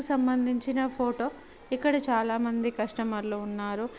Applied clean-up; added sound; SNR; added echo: none; none; none; none.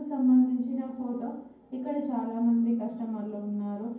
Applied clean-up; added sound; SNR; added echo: none; none; none; reverberation time 0.9 s.